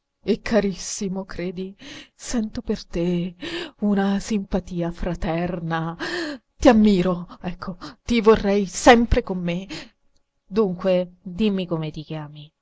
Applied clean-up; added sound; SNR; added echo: none; none; none; none.